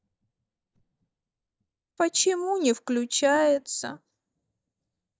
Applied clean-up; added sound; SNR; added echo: neural mask model DeepFilterNet 3.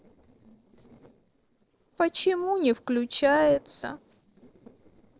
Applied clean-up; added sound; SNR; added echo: neural separator model SepFormer DNS4.